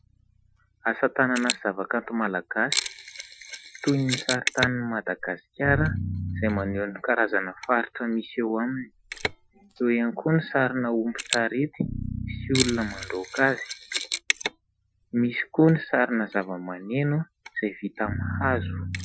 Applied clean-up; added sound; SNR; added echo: classical method Wiener filter.